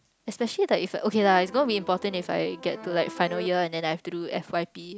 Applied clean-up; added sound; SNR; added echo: none; Accordion; 14 dB; none.